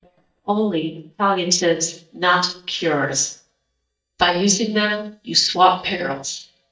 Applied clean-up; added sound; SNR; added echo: neural mask model DeepFilterNet 3.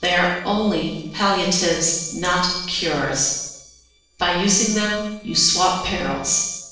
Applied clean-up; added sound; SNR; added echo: neural separator model SepFormer DNS4.